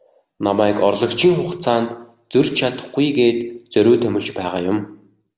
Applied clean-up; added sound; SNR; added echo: none; none; none; none.